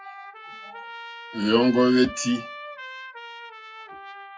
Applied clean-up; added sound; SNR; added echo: classical method WPE with log-MMSE.